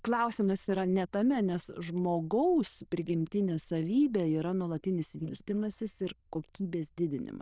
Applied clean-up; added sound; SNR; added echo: neural diffusion model UNIVERSE++.